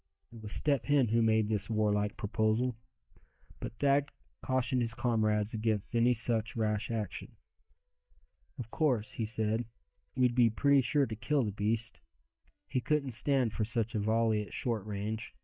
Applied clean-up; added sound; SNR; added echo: neural mask model DeepFilterNet 3.